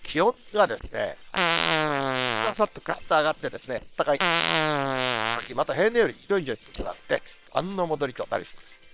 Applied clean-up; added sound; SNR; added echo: neural separator model SepFormer WHAM!.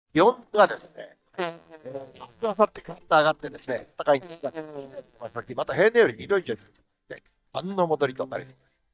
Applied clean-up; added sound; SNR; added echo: neural mask model DeepFilterNet 3.